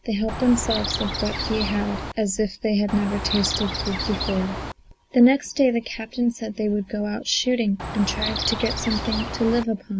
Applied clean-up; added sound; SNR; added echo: none; Chirp, tweet; 5 dB; none.